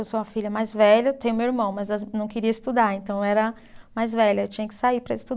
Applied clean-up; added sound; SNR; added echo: none; none; none; none.